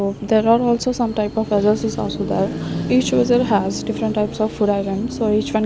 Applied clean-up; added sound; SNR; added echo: none; Car passing by / Traffic noise, roadway noise / Engine; 9 dB; none.